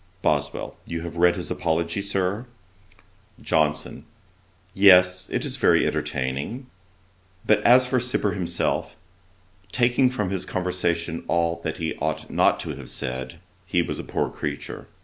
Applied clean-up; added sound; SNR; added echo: none; none; none; none.